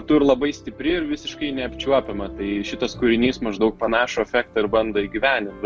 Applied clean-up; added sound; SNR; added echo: none; none; none; none.